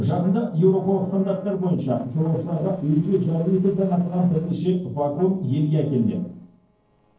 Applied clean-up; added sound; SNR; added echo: neural separator model SepFormer DNS4.